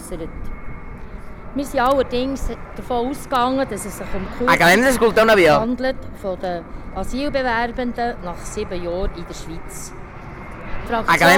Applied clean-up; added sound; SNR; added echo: none; Fixed-wing aircraft, airplane; -3 dB; none.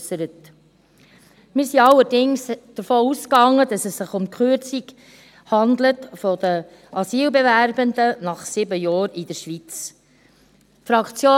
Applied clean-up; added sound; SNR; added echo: none; none; none; none.